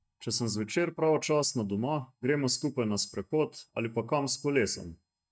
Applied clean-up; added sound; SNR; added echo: neural mask model DeepFilterNet 3.